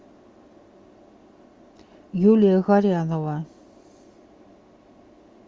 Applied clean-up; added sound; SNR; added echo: none; none; none; none.